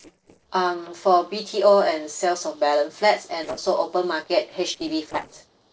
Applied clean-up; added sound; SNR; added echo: neural separator model SepFormer DNS4.